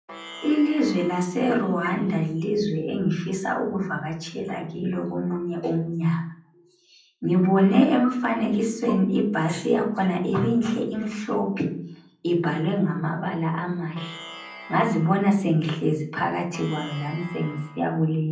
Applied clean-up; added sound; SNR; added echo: none; Plucked string instrument; 17 dB; reverberation time 0.6 s.